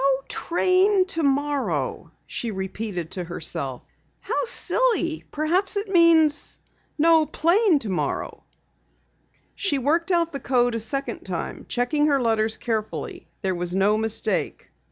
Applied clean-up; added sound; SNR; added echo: none; none; none; none.